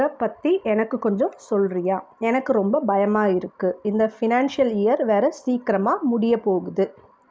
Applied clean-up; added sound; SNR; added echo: none; none; none; none.